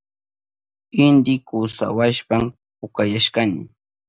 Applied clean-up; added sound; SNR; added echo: none; none; none; none.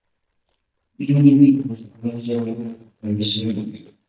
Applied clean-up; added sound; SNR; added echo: neural mask model DeepFilterNet 3.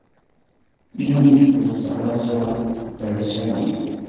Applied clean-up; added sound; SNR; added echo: neural separator model SepFormer DNS4.